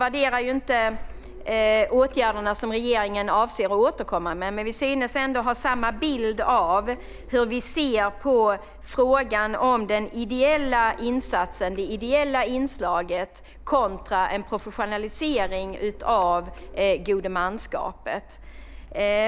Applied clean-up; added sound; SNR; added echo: none; Printer; 15 dB; none.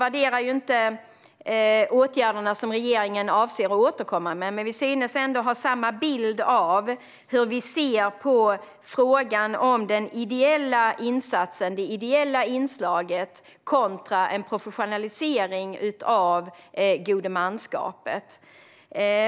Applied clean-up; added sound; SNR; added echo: none; none; none; none.